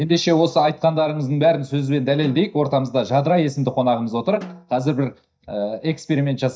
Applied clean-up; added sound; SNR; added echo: neural mask model DeepFilterNet 3.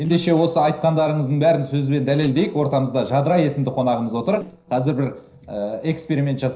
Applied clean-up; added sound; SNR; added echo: neural separator model SepFormer DNS4.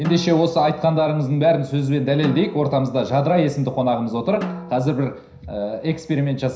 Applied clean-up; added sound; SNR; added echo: none; Drum; 16 dB; reverberation time 0.5 s.